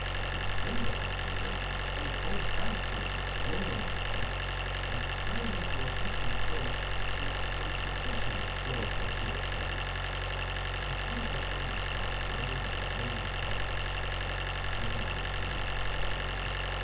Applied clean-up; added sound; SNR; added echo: none; Idling; -2 dB; reverberation time 0.3 s.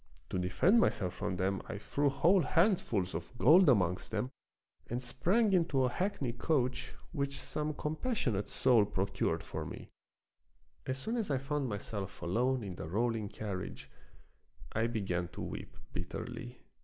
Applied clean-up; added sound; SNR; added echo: none; none; none; none.